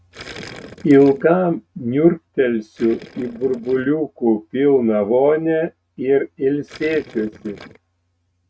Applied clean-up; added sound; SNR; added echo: neural mask model RNNoise.